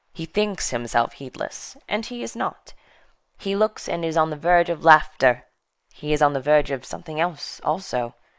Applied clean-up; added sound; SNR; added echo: neural mask model Resemble Enhance denoiser.